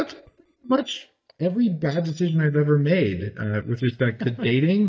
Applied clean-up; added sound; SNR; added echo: neural mask model DeepFilterNet 3.